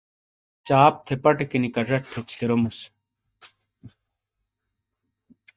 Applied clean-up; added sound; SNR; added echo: neural mask model DeepFilterNet 3.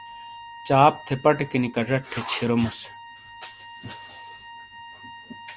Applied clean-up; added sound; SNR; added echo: none; Bowed string instrument + Wind instrument, woodwind instrument; 18 dB; none.